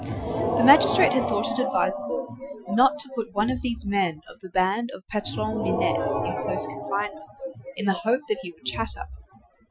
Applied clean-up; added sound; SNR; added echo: classical method Wiener filter.